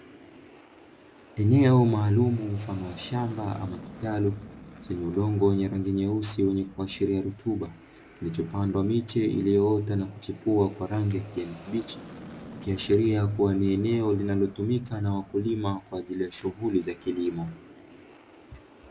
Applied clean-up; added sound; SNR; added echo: none; Aircraft; 20 dB; none.